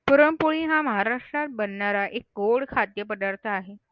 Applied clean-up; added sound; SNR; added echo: none; none; none; none.